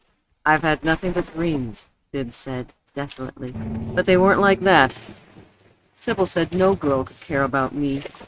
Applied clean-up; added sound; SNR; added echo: neural mask model RNNoise.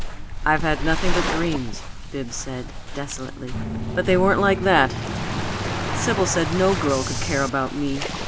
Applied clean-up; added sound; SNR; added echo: none; Bus / Engine + Waves, surf; 2 dB; none.